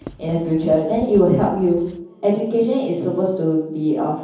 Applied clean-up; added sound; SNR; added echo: none; Writing; 19 dB; reverberation time 0.9 s.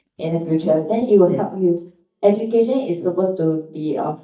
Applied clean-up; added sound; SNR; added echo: neural mask model DeepFilterNet 3.